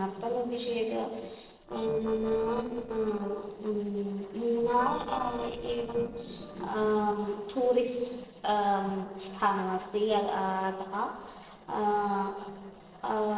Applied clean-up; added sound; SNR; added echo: neural separator model SepFormer DNS4.